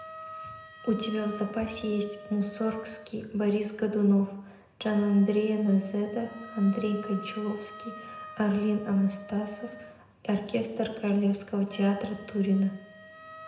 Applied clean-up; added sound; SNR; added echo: none; Wind instrument, woodwind instrument; 17 dB; reverberation time 0.8 s.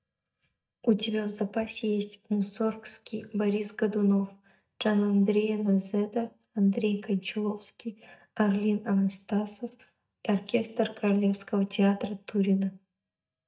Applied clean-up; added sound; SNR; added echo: neural mask model DeepFilterNet 3.